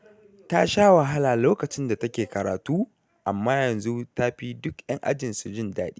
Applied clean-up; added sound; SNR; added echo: none; none; none; none.